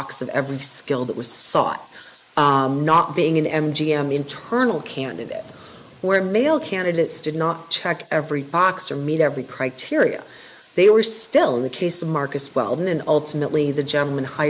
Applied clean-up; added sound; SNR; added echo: neural mask model Resemble Enhance denoiser.